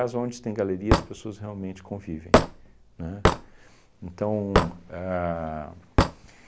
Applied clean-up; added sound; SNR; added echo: none; Hammer / Wood; -4 dB; none.